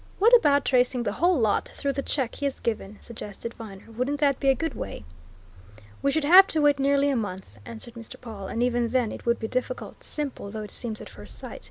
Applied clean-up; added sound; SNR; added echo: none; none; none; none.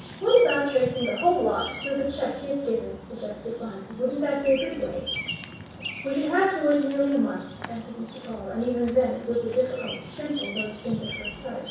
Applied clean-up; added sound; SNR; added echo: none; Bird vocalization, bird call, bird song; 12 dB; reverberation time 0.7 s.